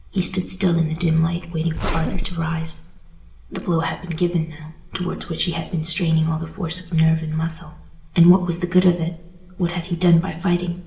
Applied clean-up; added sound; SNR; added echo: none; Zipper (clothing); 3 dB; reverberation time 0.8 s.